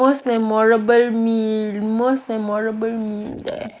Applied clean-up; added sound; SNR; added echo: neural mask model Resemble Enhance denoiser.